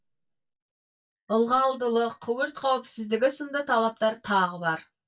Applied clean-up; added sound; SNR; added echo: neural mask model DeepFilterNet 3.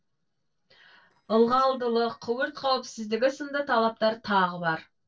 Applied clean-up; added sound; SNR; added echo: neural separator model SepFormer DNS4.